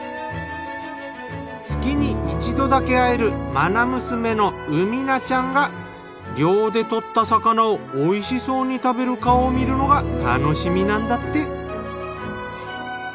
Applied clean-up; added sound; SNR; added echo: none; Piano; 7 dB; none.